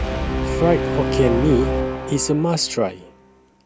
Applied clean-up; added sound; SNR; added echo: none; Brass instrument; 2 dB; none.